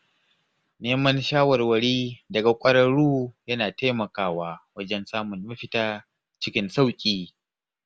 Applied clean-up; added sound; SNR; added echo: none; none; none; none.